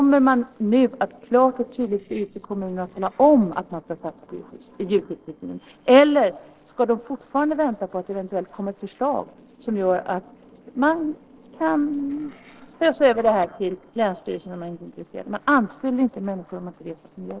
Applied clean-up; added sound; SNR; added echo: neural separator model SepFormer DNS4.